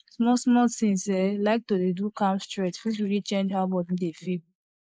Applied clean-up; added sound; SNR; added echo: neural mask model Resemble Enhance denoiser.